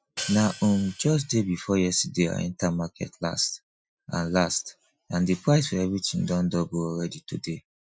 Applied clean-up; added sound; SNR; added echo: classical method Wiener filter.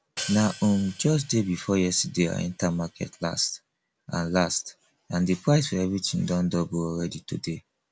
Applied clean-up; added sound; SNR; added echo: none; Hi-hat; 16 dB; none.